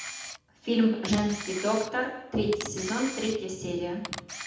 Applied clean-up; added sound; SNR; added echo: none; Camera; 12 dB; reverberation time 0.8 s.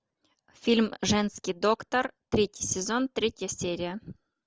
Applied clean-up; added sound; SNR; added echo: none; none; none; none.